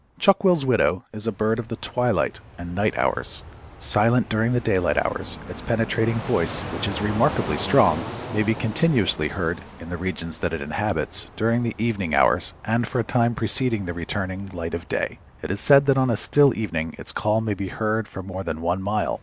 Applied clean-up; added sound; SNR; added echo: none; Fixed-wing aircraft, airplane; 14 dB; none.